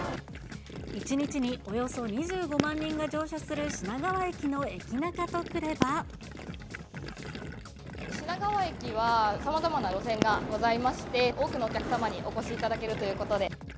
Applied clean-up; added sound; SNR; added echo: none; Gurgling + Fireworks; 9 dB; none.